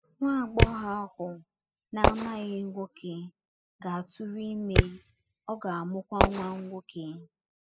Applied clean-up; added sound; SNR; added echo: classical method spectral subtraction.